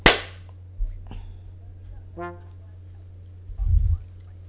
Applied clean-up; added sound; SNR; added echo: none; Brass instrument; 15 dB; none.